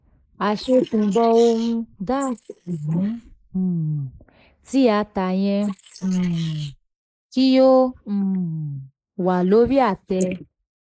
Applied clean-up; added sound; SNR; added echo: neural mask model Resemble Enhance denoiser.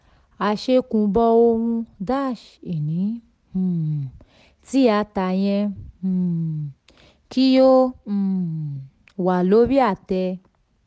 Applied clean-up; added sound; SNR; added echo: none; none; none; none.